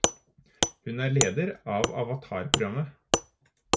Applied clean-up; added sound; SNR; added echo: none; Wood; 0 dB; none.